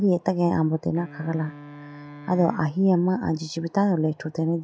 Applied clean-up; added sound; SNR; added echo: none; Wind instrument, woodwind instrument; 20 dB; none.